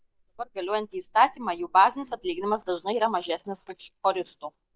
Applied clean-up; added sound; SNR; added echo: neural mask model DeepFilterNet 3.